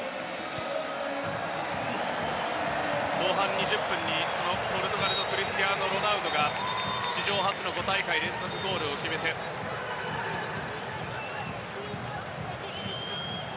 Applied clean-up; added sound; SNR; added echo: none; none; none; none.